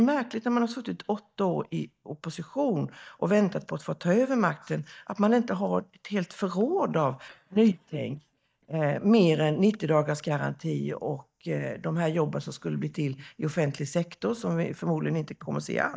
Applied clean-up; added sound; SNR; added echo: neural mask model DeepFilterNet 3.